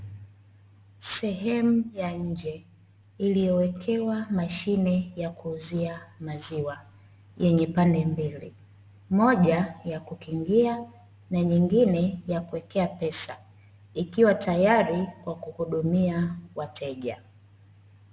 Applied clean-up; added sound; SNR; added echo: none; none; none; none.